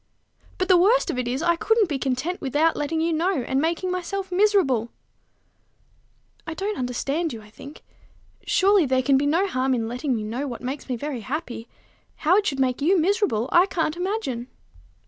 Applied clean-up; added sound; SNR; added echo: none; none; none; none.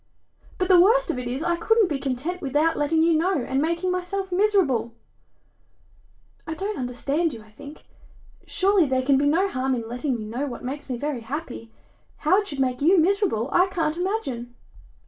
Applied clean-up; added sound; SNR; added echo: none; none; none; reverberation time 0.2 s.